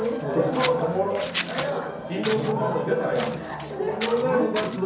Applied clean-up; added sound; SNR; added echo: none; Scissors; 12 dB; reverberation time 0.6 s.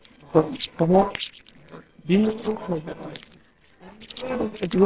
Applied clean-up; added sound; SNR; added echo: neural separator model SepFormer WHAMR!.